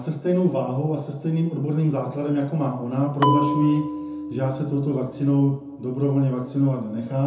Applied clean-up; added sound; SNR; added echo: none; Bell; 4 dB; reverberation time 0.7 s.